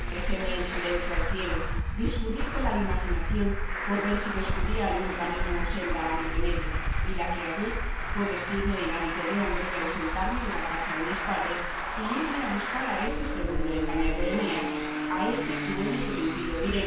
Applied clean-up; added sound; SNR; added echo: none; Traffic noise, roadway noise; -2 dB; reverberation time 0.7 s.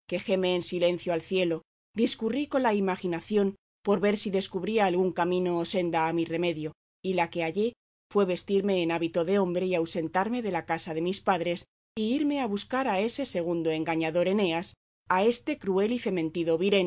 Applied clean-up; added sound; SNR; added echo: none; none; none; none.